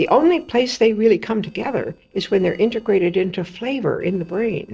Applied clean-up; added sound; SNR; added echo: neural separator model SepFormer DNS4.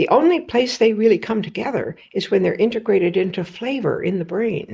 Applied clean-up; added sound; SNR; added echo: neural mask model Resemble Enhance denoiser.